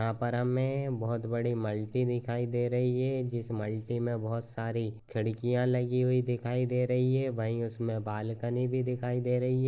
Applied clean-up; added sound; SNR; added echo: neural mask model Resemble Enhance denoiser.